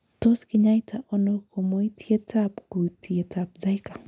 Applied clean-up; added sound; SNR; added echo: none; none; none; none.